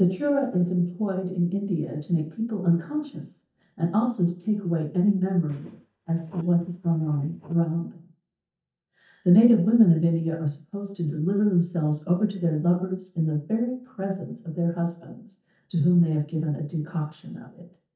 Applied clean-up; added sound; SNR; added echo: neural mask model DeepFilterNet 3.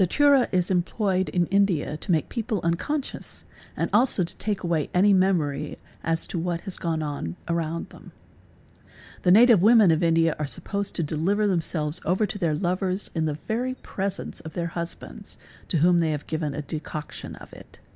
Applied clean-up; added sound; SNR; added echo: none; none; none; none.